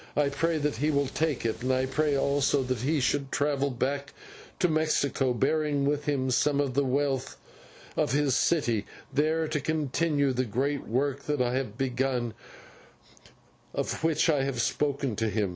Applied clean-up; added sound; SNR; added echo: none; Water; 19 dB; none.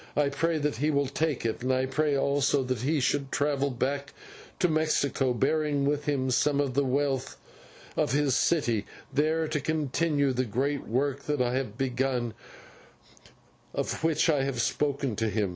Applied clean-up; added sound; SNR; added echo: none; none; none; none.